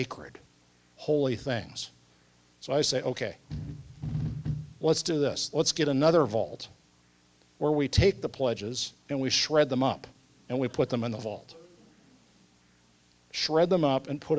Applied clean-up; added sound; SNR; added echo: none; none; none; none.